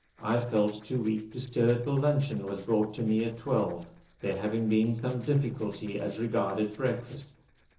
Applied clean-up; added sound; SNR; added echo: neural separator model SepFormer DNS4.